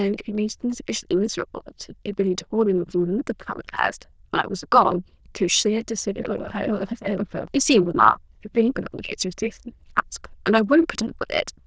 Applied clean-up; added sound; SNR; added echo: neural diffusion model UNIVERSE++.